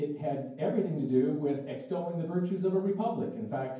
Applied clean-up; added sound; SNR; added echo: none; none; none; reverberation time 0.9 s.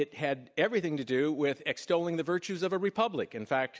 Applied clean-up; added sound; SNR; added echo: none; none; none; none.